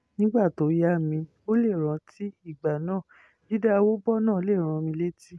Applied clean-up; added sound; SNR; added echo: none; none; none; none.